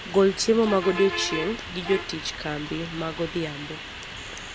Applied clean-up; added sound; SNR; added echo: none; Bus; 9 dB; none.